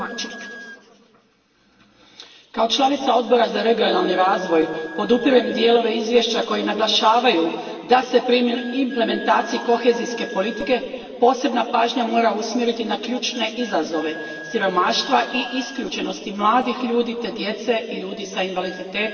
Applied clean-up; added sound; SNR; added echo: none; Wind instrument, woodwind instrument; 20 dB; reverberation time 2.3 s.